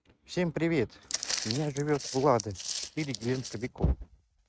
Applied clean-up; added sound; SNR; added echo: neural mask model RNNoise.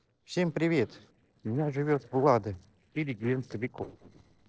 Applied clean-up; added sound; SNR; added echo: neural separator model SepFormer DNS4.